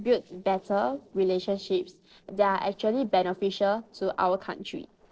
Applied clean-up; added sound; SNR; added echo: neural separator model SepFormer DNS4.